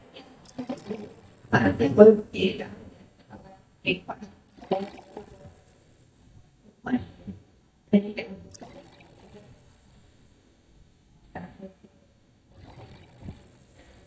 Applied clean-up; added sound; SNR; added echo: neural mask model DeepFilterNet 3.